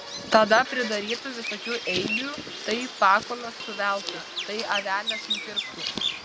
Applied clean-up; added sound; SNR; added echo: none; Bird vocalization, bird call, bird song; 6 dB; none.